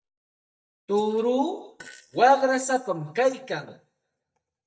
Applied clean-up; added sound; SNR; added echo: neural mask model DeepFilterNet 3.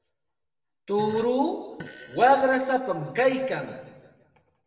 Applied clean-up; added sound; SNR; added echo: none; Fart; 19 dB; reverberation time 1.2 s.